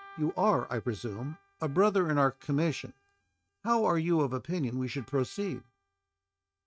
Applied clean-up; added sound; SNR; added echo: neural mask model RNNoise.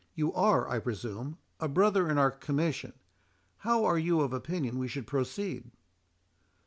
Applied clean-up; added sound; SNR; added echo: none; none; none; none.